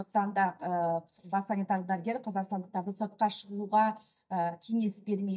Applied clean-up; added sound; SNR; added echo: neural mask model DeepFilterNet 3.